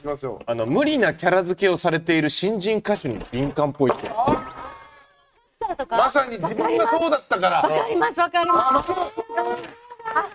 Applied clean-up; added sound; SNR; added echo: neural mask model RNNoise.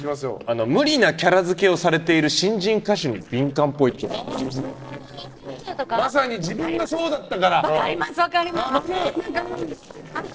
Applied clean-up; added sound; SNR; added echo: neural separator model SepFormer DNS4.